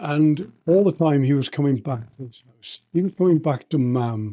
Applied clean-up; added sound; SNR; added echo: neural mask model DeepFilterNet 3.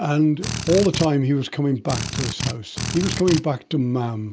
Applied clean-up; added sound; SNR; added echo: none; Drill; 5 dB; none.